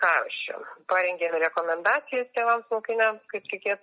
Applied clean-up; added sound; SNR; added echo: none; none; none; none.